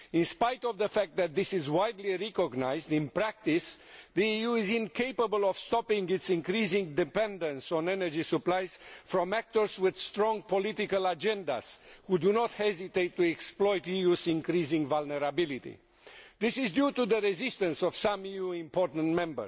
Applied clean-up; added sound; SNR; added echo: none; none; none; none.